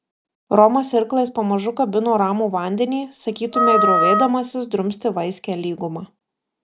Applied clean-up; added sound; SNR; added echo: none; Wind instrument, woodwind instrument; -1 dB; none.